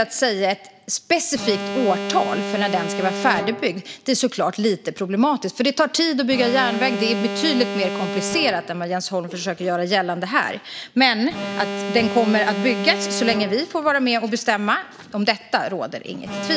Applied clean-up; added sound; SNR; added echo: none; Alarm; 9 dB; none.